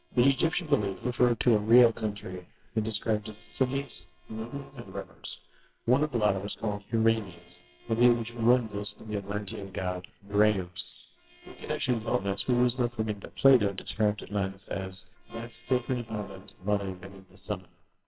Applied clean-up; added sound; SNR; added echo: neural separator model SepFormer WHAMR!.